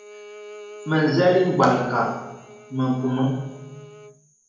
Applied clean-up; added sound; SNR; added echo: none; Bowed string instrument; 19 dB; reverberation time 0.9 s.